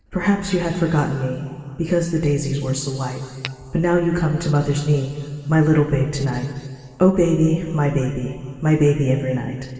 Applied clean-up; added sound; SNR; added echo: none; Tap / Glass; 17 dB; reverberation time 2.4 s.